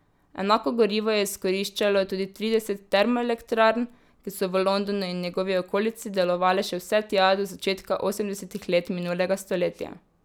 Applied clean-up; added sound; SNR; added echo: none; none; none; none.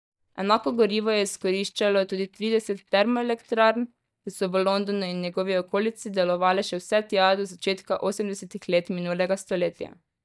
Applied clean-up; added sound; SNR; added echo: neural mask model DeepFilterNet 3.